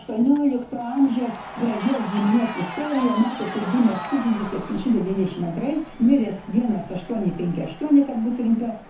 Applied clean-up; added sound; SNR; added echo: none; Crowd / Cheering; 14 dB; reverberation time 0.6 s.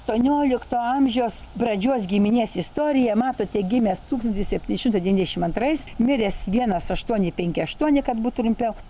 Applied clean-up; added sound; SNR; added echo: none; none; none; none.